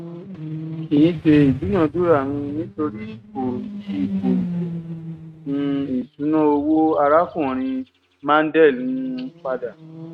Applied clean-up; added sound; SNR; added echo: neural mask model RNNoise.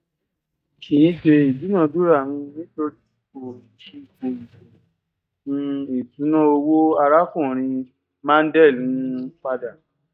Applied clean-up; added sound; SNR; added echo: neural mask model DeepFilterNet 3.